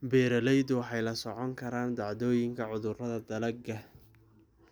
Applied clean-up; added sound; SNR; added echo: none; none; none; none.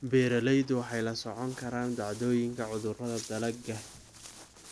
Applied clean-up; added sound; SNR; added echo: none; Walk, footsteps; 17 dB; none.